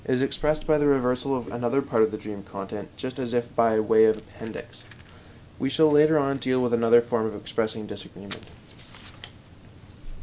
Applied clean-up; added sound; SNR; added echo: none; Fire; 19 dB; none.